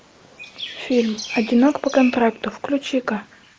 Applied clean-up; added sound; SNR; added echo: neural mask model Resemble Enhance denoiser.